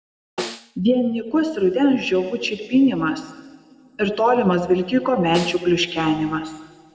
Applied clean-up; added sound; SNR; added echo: none; Snare drum; 14 dB; reverberation time 1.9 s.